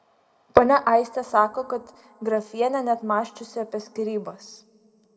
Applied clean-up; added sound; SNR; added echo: none; none; none; reverberation time 2.1 s.